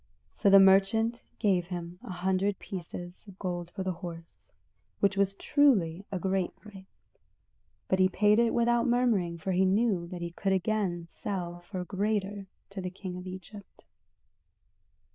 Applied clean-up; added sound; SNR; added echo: neural diffusion model UNIVERSE++.